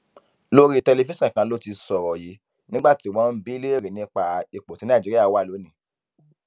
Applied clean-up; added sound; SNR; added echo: none; none; none; none.